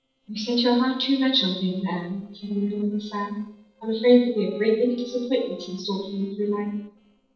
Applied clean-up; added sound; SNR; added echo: neural separator model SepFormer DNS4.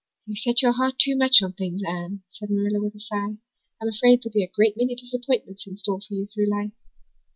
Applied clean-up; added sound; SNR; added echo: none; none; none; none.